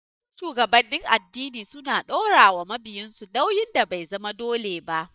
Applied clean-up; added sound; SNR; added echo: neural mask model DeepFilterNet 3.